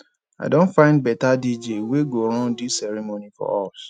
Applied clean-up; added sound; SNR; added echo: neural mask model RNNoise.